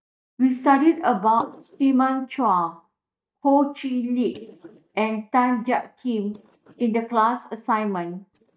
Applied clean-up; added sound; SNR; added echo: neural mask model DeepFilterNet 3.